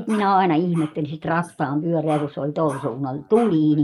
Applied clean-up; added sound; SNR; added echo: neural mask model Resemble Enhance denoiser.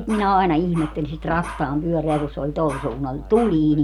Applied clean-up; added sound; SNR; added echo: none; Bark; 18 dB; none.